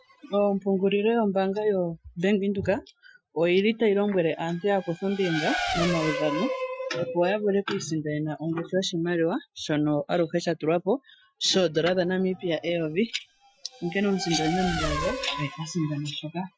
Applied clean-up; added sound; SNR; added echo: classical method Wiener filter.